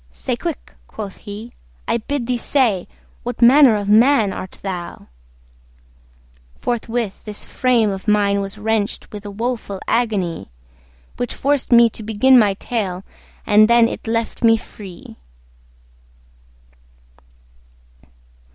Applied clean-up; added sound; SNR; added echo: none; none; none; none.